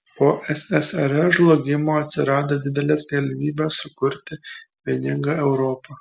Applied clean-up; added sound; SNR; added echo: none; none; none; none.